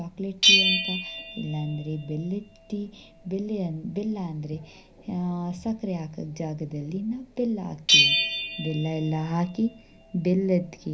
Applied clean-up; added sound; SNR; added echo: none; Bell; 0 dB; reverberation time 0.5 s.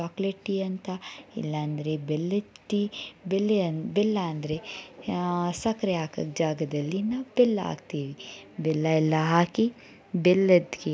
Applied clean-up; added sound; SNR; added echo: none; none; none; none.